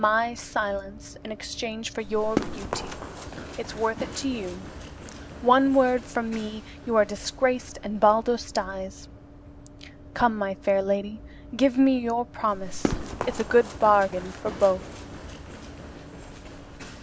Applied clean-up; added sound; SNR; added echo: none; Run; 11 dB; none.